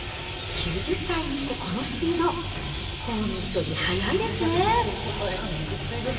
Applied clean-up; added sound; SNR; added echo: none; Chirp, tweet; 9 dB; reverberation time 2.5 s.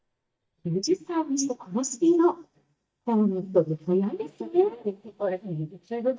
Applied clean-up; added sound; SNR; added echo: neural mask model DeepFilterNet 3.